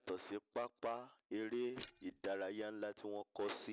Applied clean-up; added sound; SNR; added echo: neural mask model Resemble Enhance denoiser.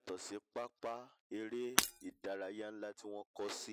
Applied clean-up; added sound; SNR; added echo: classical method Wiener filter.